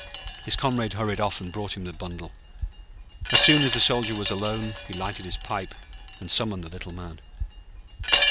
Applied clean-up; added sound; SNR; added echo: none; Wind chime; -1 dB; none.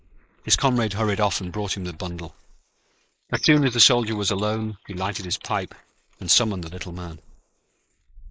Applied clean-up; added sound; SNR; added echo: neural mask model Resemble Enhance denoiser.